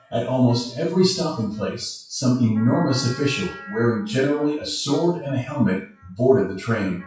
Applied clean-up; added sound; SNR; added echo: classical method WPE with log-MMSE.